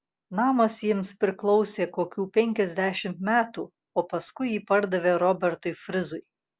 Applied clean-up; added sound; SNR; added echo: none; none; none; none.